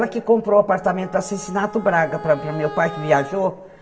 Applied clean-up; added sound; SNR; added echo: none; Wind instrument, woodwind instrument; 16 dB; reverberation time 1.2 s.